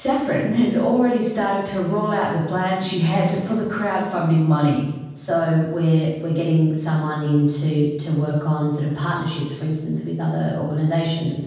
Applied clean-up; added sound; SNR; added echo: none; none; none; reverberation time 1.2 s.